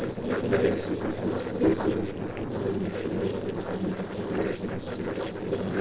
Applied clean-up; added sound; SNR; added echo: neural separator model SepFormer DNS4.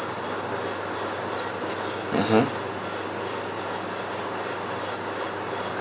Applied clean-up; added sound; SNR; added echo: none; none; none; none.